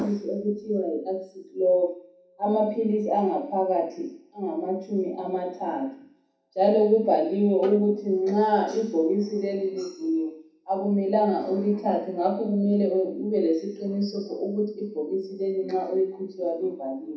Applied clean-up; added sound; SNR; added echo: none; Bowed string instrument; 15 dB; reverberation time 0.7 s.